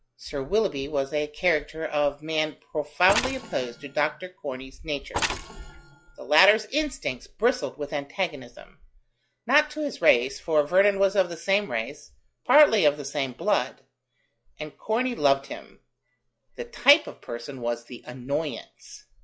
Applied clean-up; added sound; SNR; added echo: classical method log-MMSE.